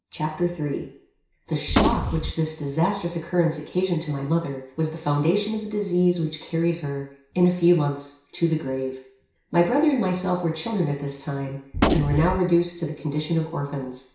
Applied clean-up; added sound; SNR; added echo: none; Gunshot, gunfire; -2 dB; reverberation time 0.6 s.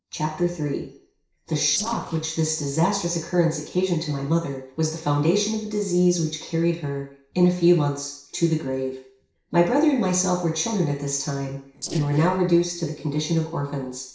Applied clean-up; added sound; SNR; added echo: neural separator model SepFormer DNS4.